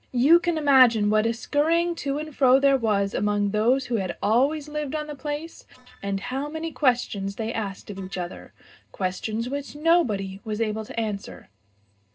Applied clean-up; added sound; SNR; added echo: neural separator model SepFormer DNS4.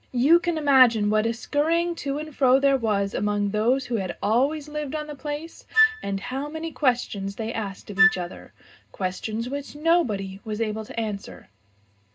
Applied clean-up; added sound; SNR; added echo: none; Wind instrument, woodwind instrument; 1 dB; reverberation time 0.2 s.